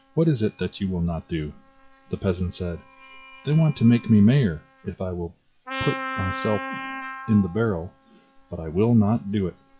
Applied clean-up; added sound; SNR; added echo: classical method log-MMSE.